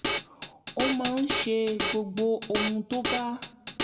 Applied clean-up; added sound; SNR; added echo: none; Drum kit; -4 dB; reverberation time 0.9 s.